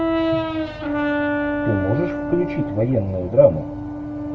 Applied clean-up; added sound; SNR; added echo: none; Brass instrument; 2 dB; reverberation time 1.1 s.